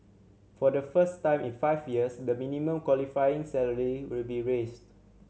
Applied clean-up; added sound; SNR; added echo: none; none; none; none.